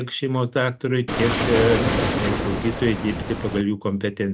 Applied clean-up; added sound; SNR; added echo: none; Waves, surf; 0 dB; none.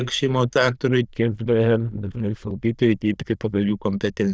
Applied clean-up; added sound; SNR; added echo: neural diffusion model UNIVERSE++.